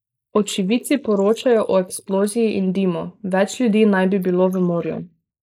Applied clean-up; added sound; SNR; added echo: neural mask model Resemble Enhance denoiser.